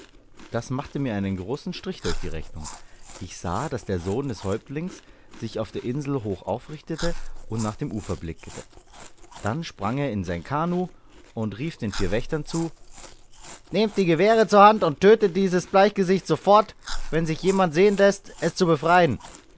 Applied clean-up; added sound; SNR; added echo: none; Chewing, mastication; 13 dB; none.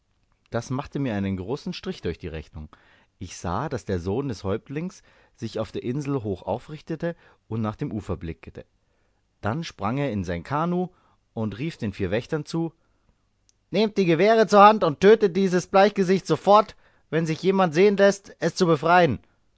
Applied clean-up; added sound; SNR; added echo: none; none; none; none.